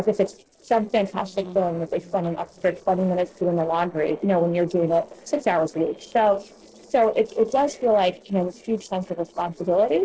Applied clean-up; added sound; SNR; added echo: neural separator model SepFormer DNS4.